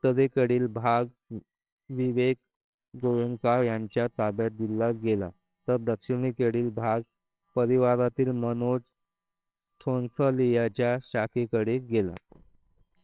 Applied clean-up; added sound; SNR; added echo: neural separator model SepFormer WHAMR!.